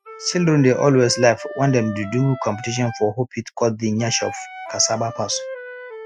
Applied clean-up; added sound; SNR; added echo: classical method Wiener filter.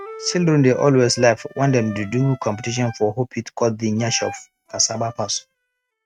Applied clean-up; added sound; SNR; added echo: neural mask model RNNoise.